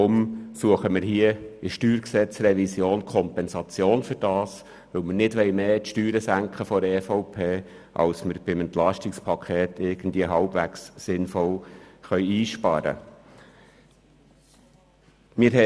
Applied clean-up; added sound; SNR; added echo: none; none; none; none.